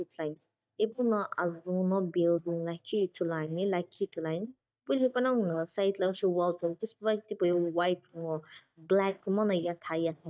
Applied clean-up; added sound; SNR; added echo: neural mask model DeepFilterNet 3.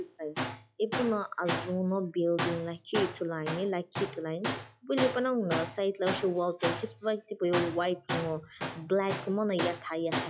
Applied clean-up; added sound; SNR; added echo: classical method log-MMSE.